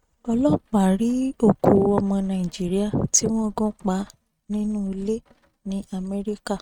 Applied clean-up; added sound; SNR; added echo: neural mask model RNNoise.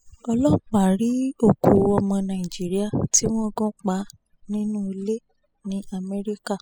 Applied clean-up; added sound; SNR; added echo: classical method spectral subtraction.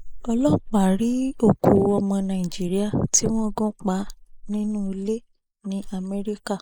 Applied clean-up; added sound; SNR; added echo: neural mask model Resemble Enhance denoiser.